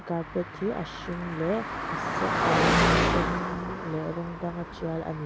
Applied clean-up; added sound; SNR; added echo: none; Car passing by; -4 dB; none.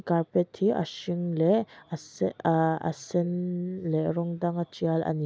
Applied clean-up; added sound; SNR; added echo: none; none; none; none.